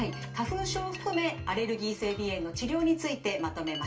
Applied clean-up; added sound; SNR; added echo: none; Chime; 18 dB; reverberation time 0.2 s.